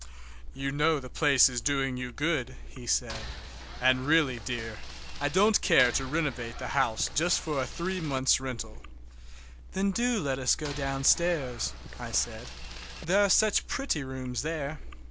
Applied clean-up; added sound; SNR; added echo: none; Chewing, mastication + Boat, Water vehicle; 13 dB; none.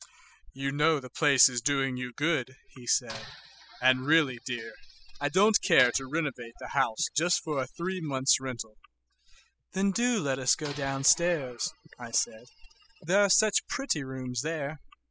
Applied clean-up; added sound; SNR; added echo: classical method spectral subtraction.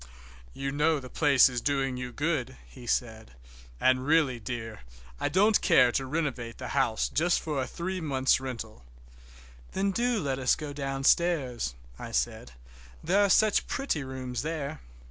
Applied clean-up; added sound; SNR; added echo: none; none; none; none.